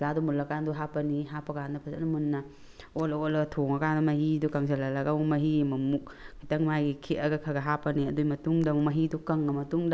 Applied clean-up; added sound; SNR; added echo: none; none; none; none.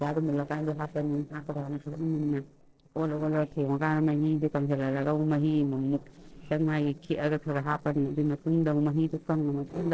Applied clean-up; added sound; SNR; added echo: neural separator model SepFormer DNS4.